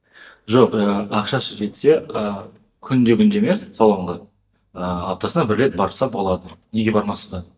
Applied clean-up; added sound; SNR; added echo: neural mask model DeepFilterNet 3.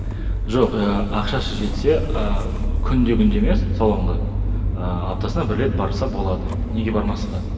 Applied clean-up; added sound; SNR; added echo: none; Engine starting / Motor vehicle (road); -1 dB; reverberation time 1.9 s.